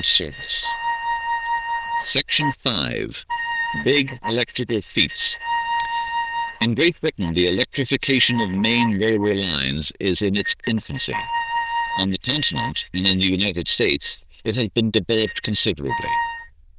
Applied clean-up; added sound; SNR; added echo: neural diffusion model UNIVERSE++.